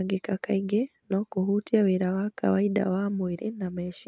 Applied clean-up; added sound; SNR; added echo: none; none; none; none.